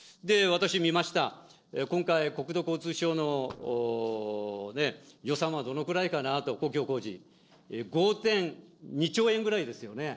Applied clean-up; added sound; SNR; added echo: neural separator model SepFormer DNS4.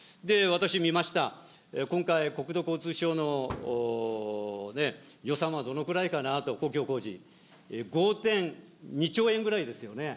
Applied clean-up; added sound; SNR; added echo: none; Fireworks; 15 dB; none.